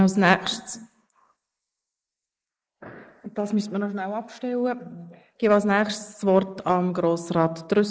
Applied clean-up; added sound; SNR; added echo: neural mask model Resemble Enhance denoiser.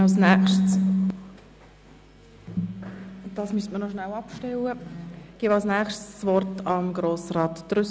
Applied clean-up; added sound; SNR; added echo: none; none; none; none.